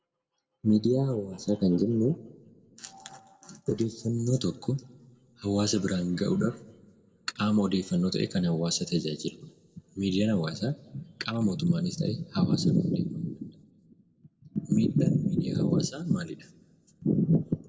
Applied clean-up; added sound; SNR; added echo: none; none; none; reverberation time 0.7 s.